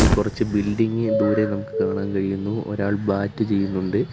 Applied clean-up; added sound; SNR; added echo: none; Fire + Doorbell; 4 dB; none.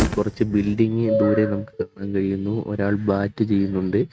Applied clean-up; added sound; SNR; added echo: neural mask model RNNoise.